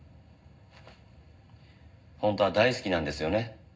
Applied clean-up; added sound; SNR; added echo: none; none; none; reverberation time 0.4 s.